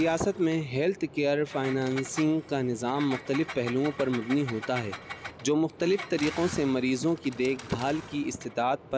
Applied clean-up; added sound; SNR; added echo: none; Engine; 15 dB; none.